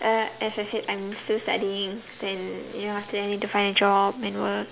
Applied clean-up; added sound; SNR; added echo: none; none; none; none.